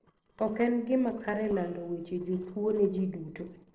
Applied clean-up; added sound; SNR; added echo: neural separator model SepFormer DNS4.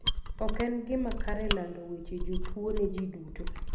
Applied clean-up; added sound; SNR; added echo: none; Mechanisms; -2 dB; reverberation time 0.7 s.